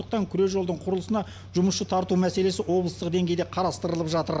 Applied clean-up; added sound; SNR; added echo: none; none; none; none.